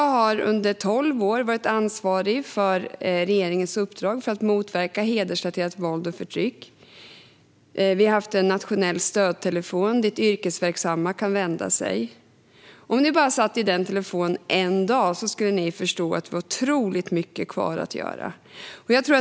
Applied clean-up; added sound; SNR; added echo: none; none; none; none.